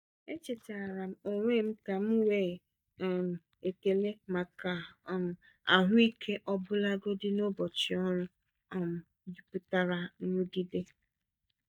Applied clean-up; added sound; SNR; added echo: neural mask model DeepFilterNet 3.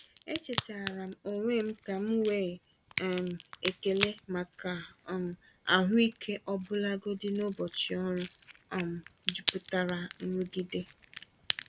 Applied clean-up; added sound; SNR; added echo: none; Crack; 6 dB; none.